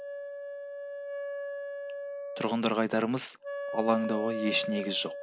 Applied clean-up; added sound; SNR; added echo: none; Wind instrument, woodwind instrument; 5 dB; none.